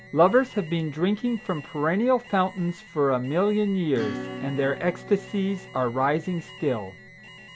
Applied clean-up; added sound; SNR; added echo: none; Acoustic guitar / Strum + Alarm; 16 dB; none.